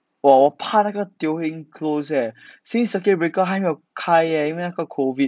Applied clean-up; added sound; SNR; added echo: none; none; none; none.